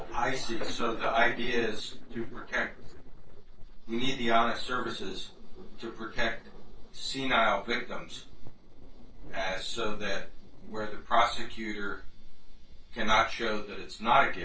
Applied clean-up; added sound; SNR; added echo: neural separator model SepFormer DNS4.